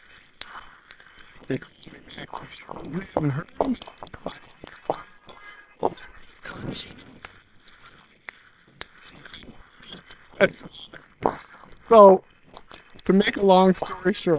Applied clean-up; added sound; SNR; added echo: neural separator model SepFormer WHAM!.